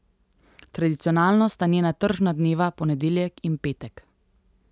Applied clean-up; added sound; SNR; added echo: none; none; none; none.